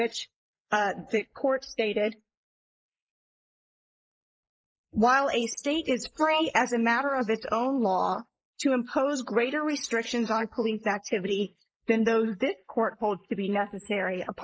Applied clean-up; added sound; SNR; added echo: neural mask model Resemble Enhance denoiser.